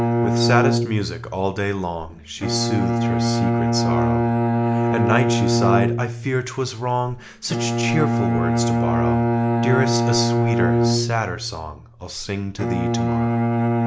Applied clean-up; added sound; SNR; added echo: none; Bowed string instrument; -5 dB; none.